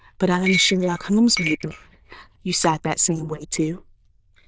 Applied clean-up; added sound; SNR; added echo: neural diffusion model UNIVERSE++.